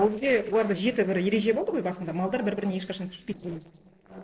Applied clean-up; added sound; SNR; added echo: neural separator model SepFormer DNS4.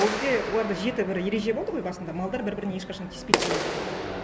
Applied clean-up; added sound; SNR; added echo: none; Clapping; 3 dB; none.